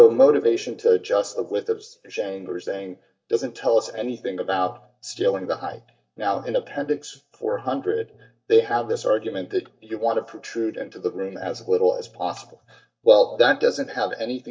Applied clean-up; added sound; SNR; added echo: neural mask model DeepFilterNet 3.